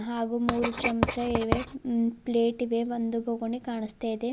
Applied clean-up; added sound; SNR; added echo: none; Writing; 4 dB; none.